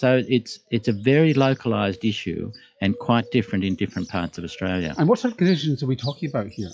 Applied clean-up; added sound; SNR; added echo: classical method log-MMSE.